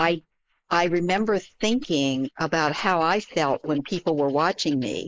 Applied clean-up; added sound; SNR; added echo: neural mask model Resemble Enhance denoiser.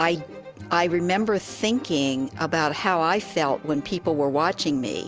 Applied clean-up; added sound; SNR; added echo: none; none; none; none.